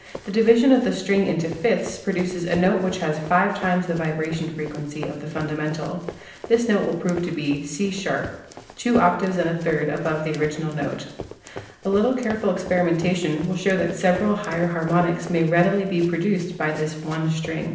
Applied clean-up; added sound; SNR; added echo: none; Run; 17 dB; reverberation time 0.8 s.